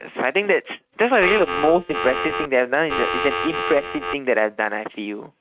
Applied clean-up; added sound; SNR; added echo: neural mask model RNNoise.